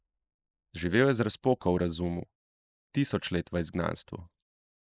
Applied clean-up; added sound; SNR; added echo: neural mask model Resemble Enhance denoiser.